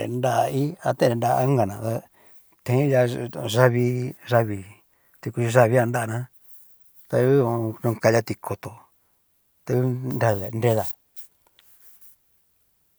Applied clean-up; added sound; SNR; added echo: none; none; none; none.